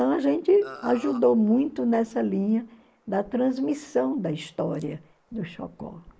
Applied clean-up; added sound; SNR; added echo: neural mask model Resemble Enhance denoiser.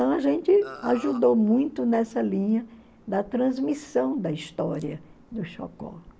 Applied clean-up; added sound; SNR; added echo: none; Burping, eructation; 16 dB; none.